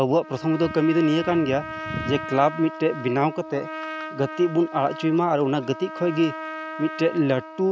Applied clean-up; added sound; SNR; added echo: none; Trumpet; 12 dB; none.